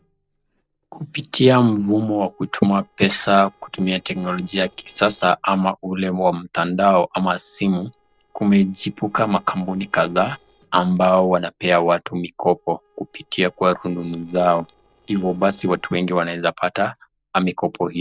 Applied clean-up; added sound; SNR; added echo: neural separator model SepFormer DNS4.